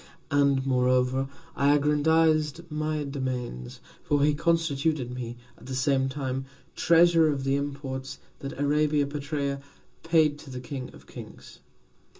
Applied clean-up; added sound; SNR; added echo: none; none; none; reverberation time 0.2 s.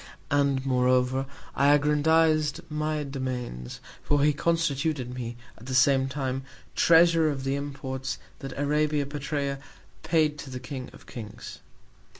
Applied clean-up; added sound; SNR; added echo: none; none; none; none.